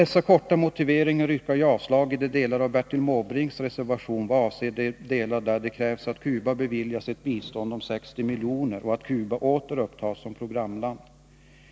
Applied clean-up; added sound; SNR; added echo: none; none; none; none.